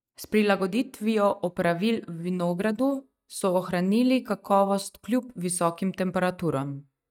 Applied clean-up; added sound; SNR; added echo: neural mask model DeepFilterNet 3.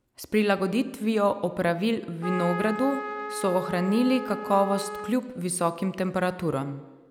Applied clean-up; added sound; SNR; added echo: none; Trumpet; 9 dB; none.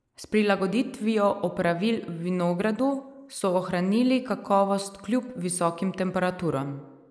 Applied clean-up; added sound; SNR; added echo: neural mask model Resemble Enhance denoiser.